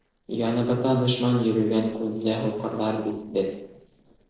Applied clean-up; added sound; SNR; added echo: neural separator model SepFormer DNS4.